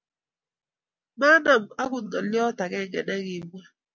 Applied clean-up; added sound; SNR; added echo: none; none; none; none.